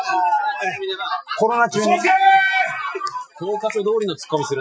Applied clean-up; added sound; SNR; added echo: classical method Wiener filter.